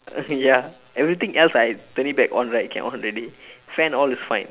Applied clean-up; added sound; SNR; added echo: none; none; none; none.